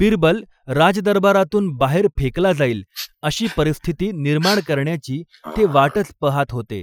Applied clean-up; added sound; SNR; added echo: classical method Wiener filter.